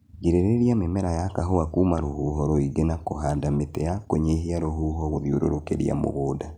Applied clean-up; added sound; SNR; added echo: none; none; none; none.